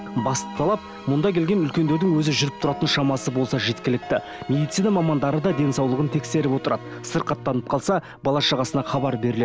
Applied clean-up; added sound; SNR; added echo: none; none; none; none.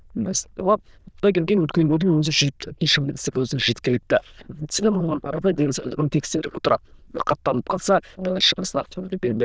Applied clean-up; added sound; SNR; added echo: neural diffusion model UNIVERSE++.